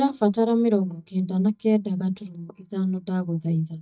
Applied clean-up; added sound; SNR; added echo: neural mask model DeepFilterNet 3.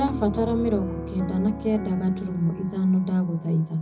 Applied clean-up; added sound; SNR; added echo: none; Piano; 10 dB; reverberation time 0.4 s.